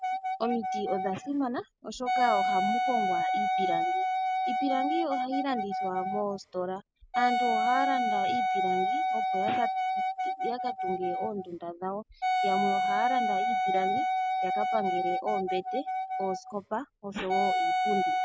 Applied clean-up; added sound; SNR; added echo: none; Wind instrument, woodwind instrument; -4 dB; none.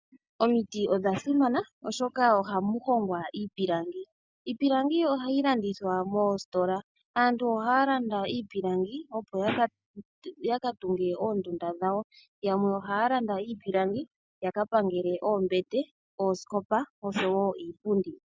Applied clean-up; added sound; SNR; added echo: none; none; none; none.